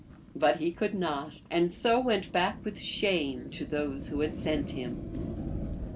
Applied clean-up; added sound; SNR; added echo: none; Fire; 9 dB; none.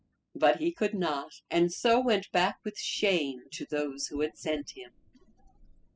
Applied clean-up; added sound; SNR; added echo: classical method spectral subtraction.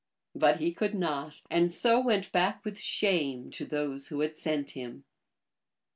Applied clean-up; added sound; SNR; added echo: none; none; none; none.